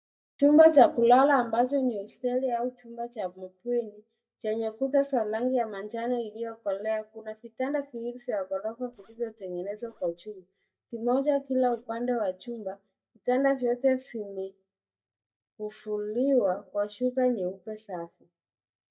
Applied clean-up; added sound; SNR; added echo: neural mask model DeepFilterNet 3.